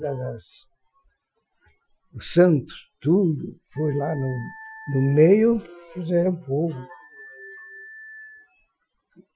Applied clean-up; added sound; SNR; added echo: classical method Wiener filter.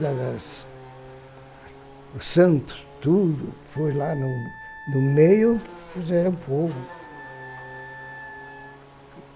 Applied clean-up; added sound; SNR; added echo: none; Wind instrument, woodwind instrument + Race car, auto racing / Accelerating, revving, vroom; 17 dB; none.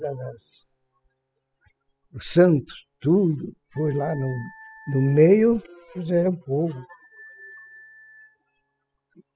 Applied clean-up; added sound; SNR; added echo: classical method spectral subtraction.